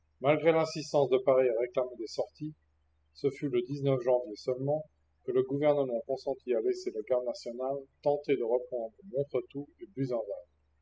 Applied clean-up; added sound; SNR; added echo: classical method spectral subtraction.